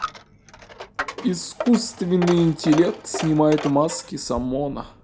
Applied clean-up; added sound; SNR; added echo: none; Coin (dropping); 12 dB; none.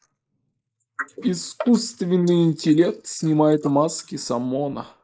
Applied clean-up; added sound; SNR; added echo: neural mask model Resemble Enhance denoiser.